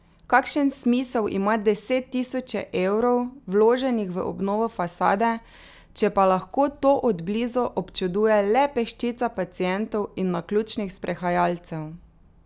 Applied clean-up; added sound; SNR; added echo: none; none; none; none.